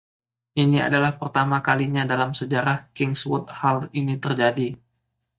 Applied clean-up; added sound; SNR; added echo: neural mask model DeepFilterNet 3.